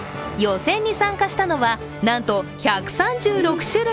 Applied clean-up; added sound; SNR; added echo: none; Guitar; 15 dB; none.